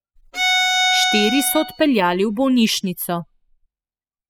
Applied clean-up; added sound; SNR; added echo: classical method spectral subtraction.